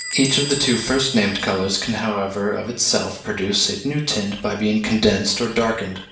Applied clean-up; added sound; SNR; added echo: none; Squeak / Bell; 14 dB; reverberation time 0.6 s.